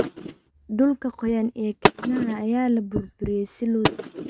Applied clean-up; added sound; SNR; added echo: neural mask model RNNoise.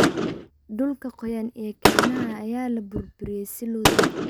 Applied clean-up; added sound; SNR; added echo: none; Gunshot, gunfire; -5 dB; none.